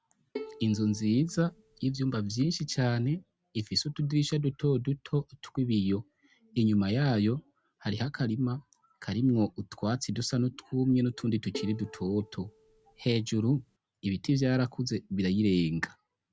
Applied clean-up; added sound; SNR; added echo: none; Bowed string instrument; 17 dB; none.